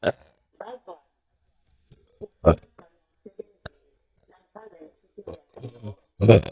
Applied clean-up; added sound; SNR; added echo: neural mask model DeepFilterNet 3.